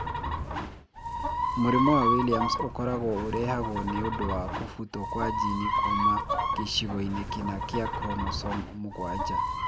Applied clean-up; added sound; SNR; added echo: none; Chicken, rooster; -1 dB; none.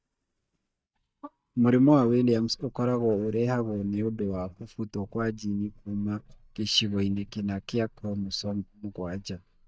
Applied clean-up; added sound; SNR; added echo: neural mask model DeepFilterNet 3.